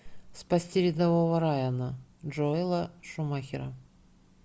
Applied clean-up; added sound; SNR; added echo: none; none; none; none.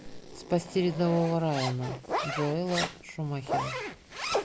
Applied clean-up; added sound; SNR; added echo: none; Zipper (clothing); 5 dB; none.